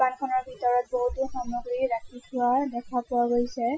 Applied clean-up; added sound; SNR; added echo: classical method Wiener filter.